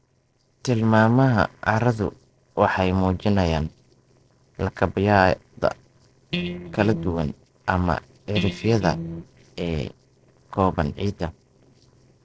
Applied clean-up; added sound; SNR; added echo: neural separator model SepFormer DNS4.